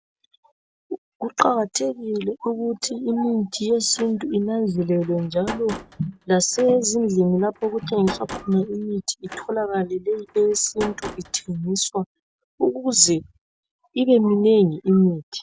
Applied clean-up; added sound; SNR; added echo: none; Slam; 16 dB; none.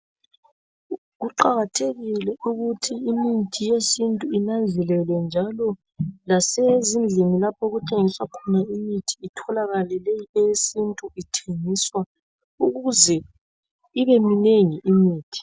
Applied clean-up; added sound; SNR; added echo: none; none; none; none.